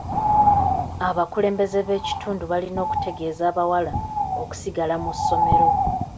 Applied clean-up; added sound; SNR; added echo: none; Bird; -2 dB; none.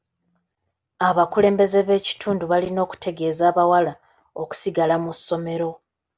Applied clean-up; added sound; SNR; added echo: none; none; none; none.